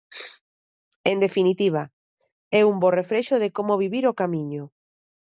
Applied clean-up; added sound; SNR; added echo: none; none; none; none.